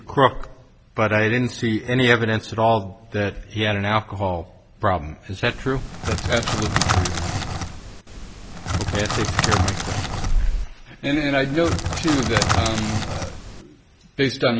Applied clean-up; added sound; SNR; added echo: none; Crackle; 2 dB; none.